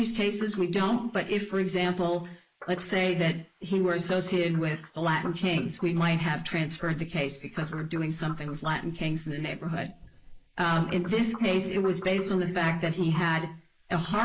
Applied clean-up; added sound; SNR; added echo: neural mask model Resemble Enhance denoiser.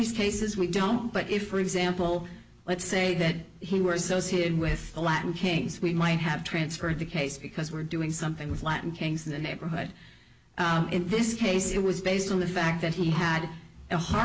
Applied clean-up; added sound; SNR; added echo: none; none; none; none.